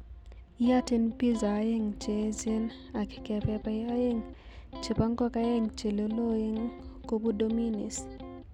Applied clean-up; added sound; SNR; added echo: none; Electric guitar; 14 dB; none.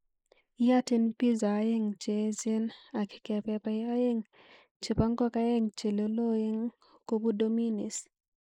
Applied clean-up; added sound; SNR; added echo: neural mask model Resemble Enhance denoiser.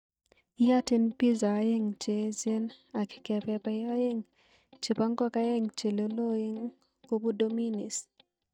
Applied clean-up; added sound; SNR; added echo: neural mask model DeepFilterNet 3.